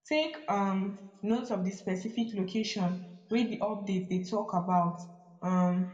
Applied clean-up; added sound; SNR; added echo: none; none; none; reverberation time 0.9 s.